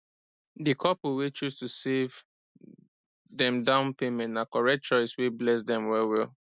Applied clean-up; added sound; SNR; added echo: none; none; none; none.